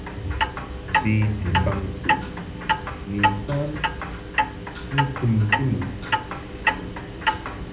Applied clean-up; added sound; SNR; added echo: none; Clock; -2 dB; reverberation time 0.5 s.